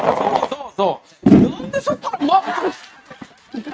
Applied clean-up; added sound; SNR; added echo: neural mask model RNNoise.